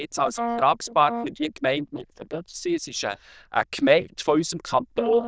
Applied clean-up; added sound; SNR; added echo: neural diffusion model UNIVERSE++.